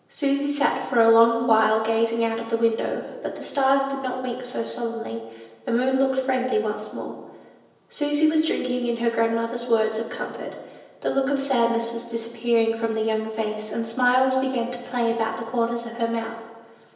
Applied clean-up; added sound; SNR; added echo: none; none; none; reverberation time 1.0 s.